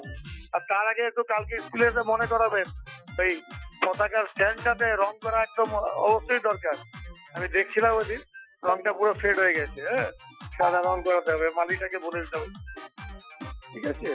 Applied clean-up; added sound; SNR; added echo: classical method Wiener filter.